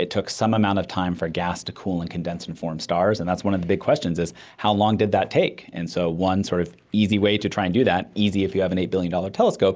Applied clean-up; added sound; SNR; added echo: none; none; none; none.